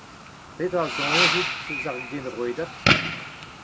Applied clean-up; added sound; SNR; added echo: none; Fireworks; -5 dB; none.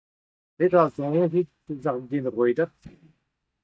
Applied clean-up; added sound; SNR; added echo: neural mask model DeepFilterNet 3.